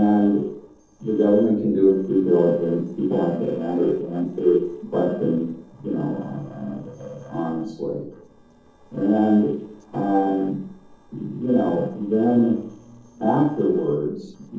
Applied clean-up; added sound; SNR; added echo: neural separator model SepFormer DNS4.